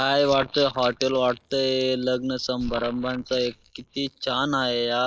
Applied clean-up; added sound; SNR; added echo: neural mask model Resemble Enhance denoiser.